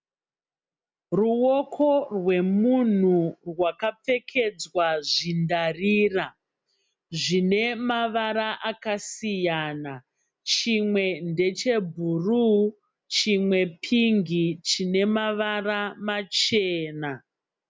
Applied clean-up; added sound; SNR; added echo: none; none; none; none.